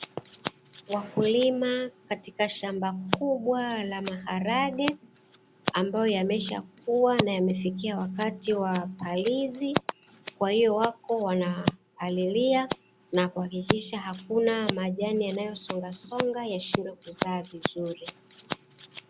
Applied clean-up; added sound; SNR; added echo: none; Scissors; 9 dB; none.